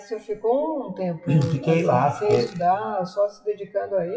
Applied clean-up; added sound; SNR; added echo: classical method WPE with log-MMSE.